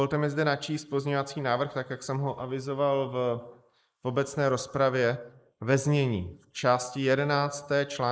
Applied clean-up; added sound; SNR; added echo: neural mask model Resemble Enhance denoiser.